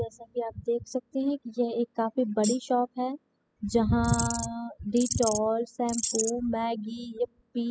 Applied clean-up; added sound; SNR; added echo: classical method spectral subtraction.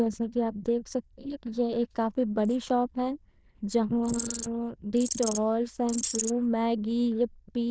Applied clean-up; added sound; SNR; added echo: neural diffusion model UNIVERSE++.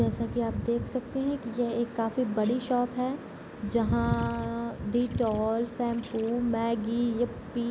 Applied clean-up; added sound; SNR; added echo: none; Insect + Tambourine; 10 dB; none.